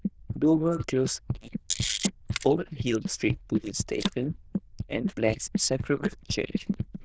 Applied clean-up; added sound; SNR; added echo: neural diffusion model UNIVERSE++.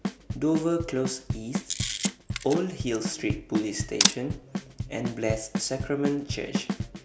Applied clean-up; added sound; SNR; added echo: none; Bass drum / Snare drum / Drum kit + Camera; 1 dB; none.